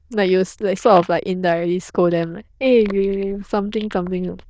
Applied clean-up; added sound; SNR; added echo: neural diffusion model UNIVERSE++.